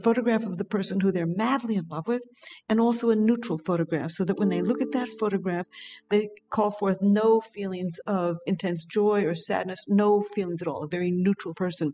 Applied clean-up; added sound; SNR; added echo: classical method spectral subtraction.